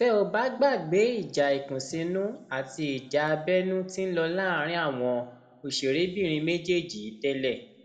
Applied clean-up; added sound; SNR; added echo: none; none; none; reverberation time 1.0 s.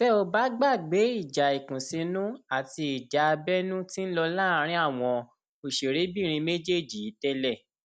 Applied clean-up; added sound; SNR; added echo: none; none; none; none.